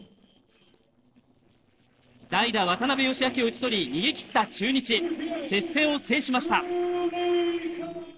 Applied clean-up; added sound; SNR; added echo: neural separator model SepFormer DNS4.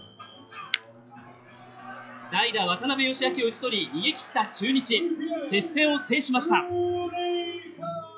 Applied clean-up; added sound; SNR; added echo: classical method log-MMSE.